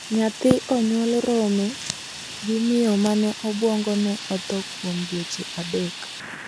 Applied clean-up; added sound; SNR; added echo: none; Fire; 12 dB; none.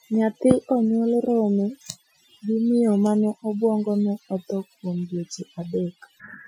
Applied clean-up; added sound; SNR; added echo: classical method Wiener filter.